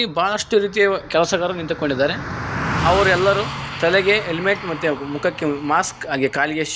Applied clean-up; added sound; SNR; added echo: none; Car passing by; 9 dB; none.